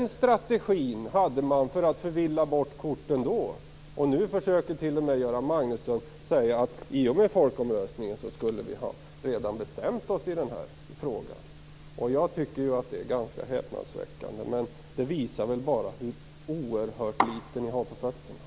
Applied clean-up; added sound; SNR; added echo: none; none; none; none.